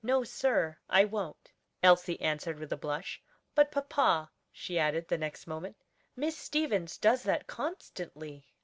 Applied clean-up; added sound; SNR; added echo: none; none; none; none.